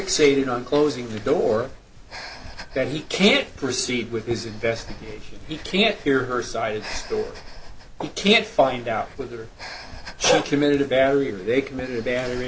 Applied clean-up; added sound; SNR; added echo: none; Breathing; 15 dB; none.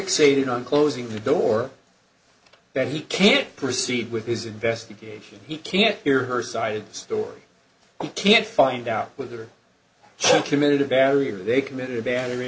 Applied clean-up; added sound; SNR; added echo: none; none; none; none.